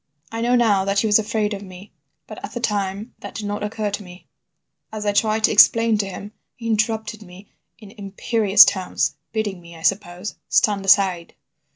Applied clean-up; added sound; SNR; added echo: none; none; none; none.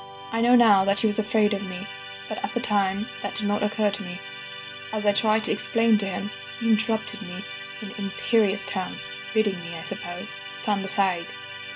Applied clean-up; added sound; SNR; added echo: none; Musical instrument; 13 dB; none.